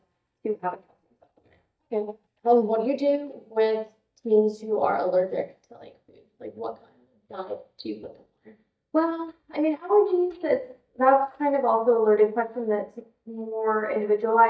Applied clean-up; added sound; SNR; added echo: neural mask model DeepFilterNet 3.